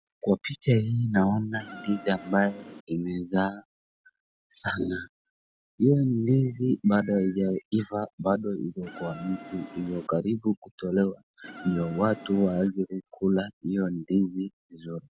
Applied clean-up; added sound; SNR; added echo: none; Insect; 16 dB; none.